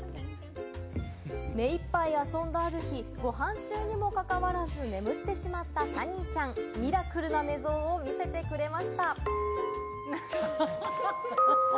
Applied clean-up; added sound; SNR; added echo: none; none; none; none.